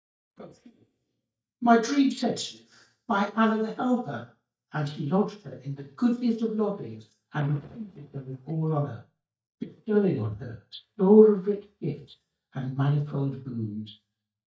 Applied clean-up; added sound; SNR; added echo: neural mask model DeepFilterNet 3.